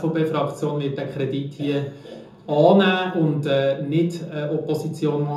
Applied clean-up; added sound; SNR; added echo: none; none; none; reverberation time 0.5 s.